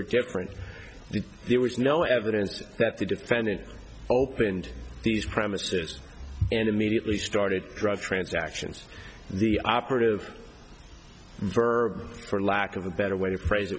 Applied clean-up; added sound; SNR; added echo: none; none; none; none.